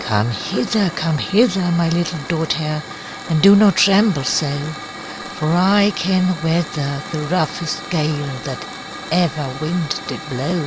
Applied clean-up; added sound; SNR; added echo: none; Hiss / Fire; 12 dB; none.